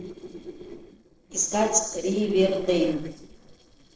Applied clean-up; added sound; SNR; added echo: neural separator model SepFormer DNS4.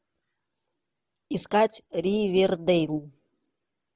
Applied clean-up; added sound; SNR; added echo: none; none; none; none.